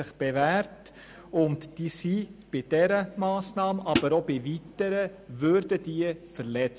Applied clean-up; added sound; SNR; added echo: none; Hi-hat; 0 dB; none.